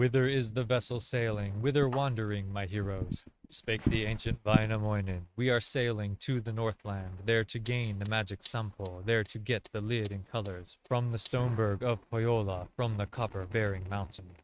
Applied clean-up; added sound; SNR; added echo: neural mask model RNNoise.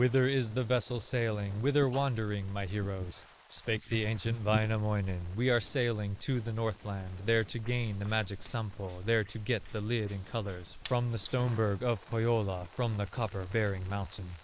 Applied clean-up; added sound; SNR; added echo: neural mask model Resemble Enhance denoiser.